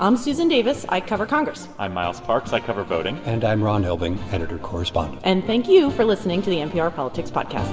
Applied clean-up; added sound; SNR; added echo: none; none; none; reverberation time 1.5 s.